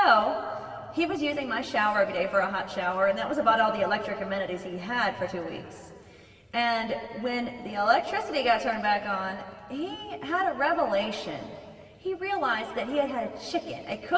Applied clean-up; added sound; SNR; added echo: none; none; none; reverberation time 2.4 s.